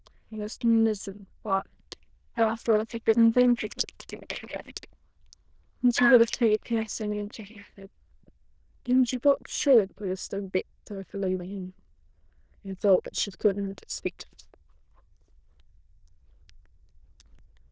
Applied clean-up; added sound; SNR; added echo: neural diffusion model UNIVERSE++.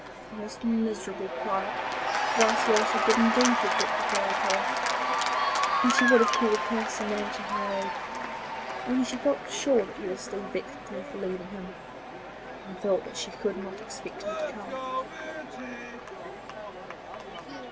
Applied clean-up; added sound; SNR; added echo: none; Applause / Cheering; -1 dB; none.